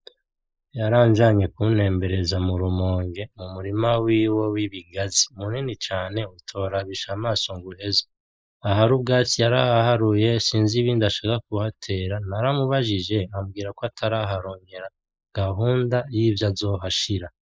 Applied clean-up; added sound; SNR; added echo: neural mask model Resemble Enhance denoiser.